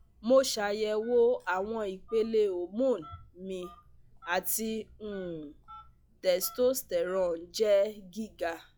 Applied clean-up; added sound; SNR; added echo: classical method log-MMSE.